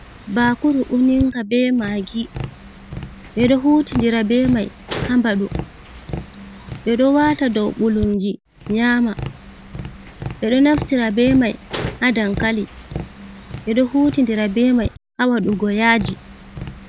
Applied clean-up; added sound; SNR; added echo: none; Tap; 12 dB; none.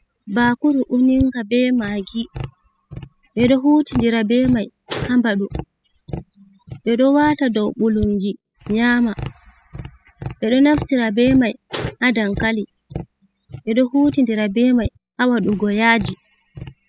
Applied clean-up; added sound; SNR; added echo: classical method spectral subtraction.